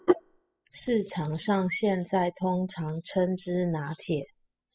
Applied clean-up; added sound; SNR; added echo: classical method spectral subtraction.